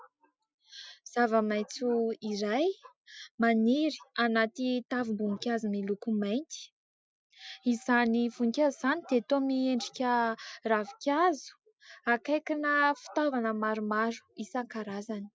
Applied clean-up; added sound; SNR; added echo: none; none; none; none.